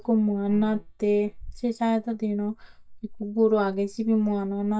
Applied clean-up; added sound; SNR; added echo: neural mask model DeepFilterNet 3.